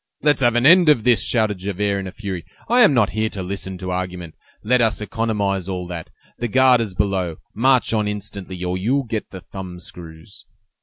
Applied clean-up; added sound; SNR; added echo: none; none; none; none.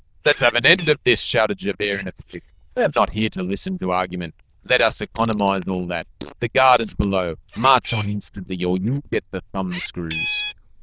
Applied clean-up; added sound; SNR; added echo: neural diffusion model UNIVERSE++.